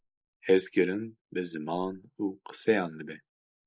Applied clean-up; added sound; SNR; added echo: neural mask model Resemble Enhance denoiser.